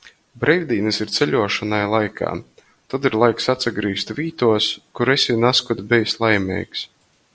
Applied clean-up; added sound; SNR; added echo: none; none; none; none.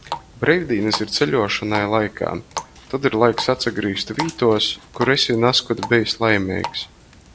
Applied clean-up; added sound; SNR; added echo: none; Water tap, faucet; 14 dB; none.